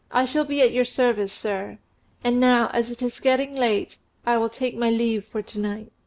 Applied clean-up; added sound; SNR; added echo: none; none; none; none.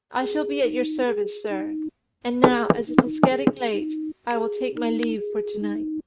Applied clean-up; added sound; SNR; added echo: neural mask model RNNoise.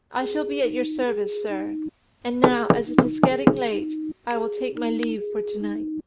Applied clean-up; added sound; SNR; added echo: none; Siren + Knock / Wood; -3 dB; none.